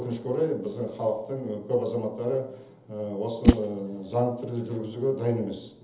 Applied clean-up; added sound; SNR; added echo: none; Whoosh, swoosh, swish; -1 dB; reverberation time 0.7 s.